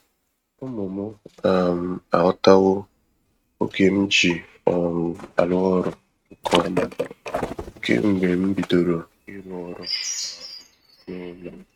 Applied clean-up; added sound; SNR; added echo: neural mask model RNNoise.